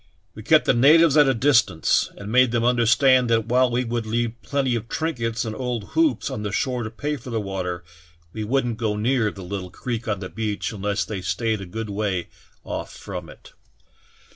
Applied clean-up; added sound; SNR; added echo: none; none; none; none.